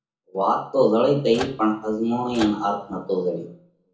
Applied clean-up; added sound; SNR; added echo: none; Microwave oven; 14 dB; reverberation time 0.7 s.